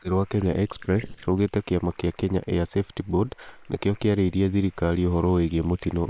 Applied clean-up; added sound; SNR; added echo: neural separator model SepFormer WHAM!.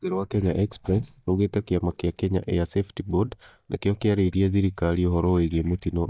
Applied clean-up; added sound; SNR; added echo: neural mask model DeepFilterNet 3.